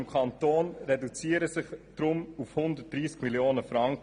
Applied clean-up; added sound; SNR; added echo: none; none; none; none.